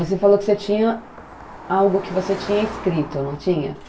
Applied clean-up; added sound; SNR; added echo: none; Car passing by; 16 dB; reverberation time 0.2 s.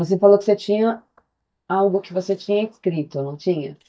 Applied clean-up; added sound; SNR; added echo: neural mask model DeepFilterNet 3.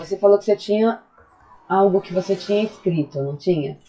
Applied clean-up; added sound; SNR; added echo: classical method WPE with log-MMSE.